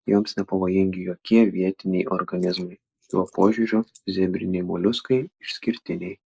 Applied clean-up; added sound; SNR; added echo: neural mask model Resemble Enhance denoiser.